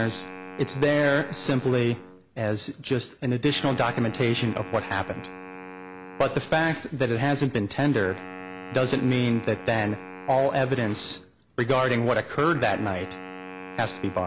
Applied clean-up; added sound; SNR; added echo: none; Wind instrument, woodwind instrument; 15 dB; none.